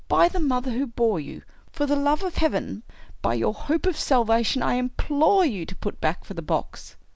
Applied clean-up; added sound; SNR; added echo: none; none; none; none.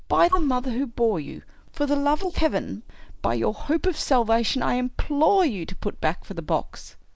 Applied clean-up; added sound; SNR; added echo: neural mask model Resemble Enhance denoiser.